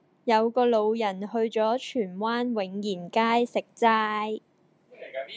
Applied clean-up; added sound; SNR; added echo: none; none; none; none.